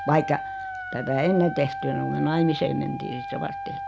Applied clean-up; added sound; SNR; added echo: none; Wind instrument, woodwind instrument; 8 dB; none.